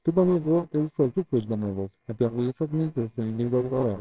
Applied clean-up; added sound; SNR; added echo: neural separator model SepFormer WHAMR!.